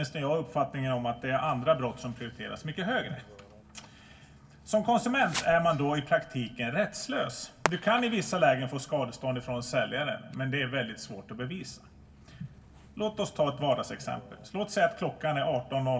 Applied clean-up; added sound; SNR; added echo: none; Fireworks; 16 dB; reverberation time 0.2 s.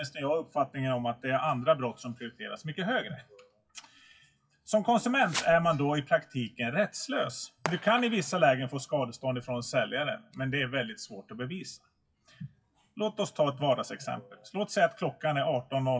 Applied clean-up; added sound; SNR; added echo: classical method WPE with log-MMSE.